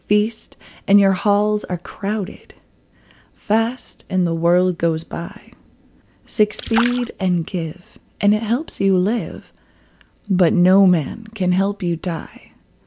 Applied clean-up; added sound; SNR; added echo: none; Splash, splatter; 11 dB; none.